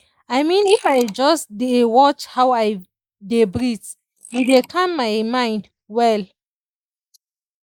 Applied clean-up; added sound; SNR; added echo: neural mask model Resemble Enhance denoiser.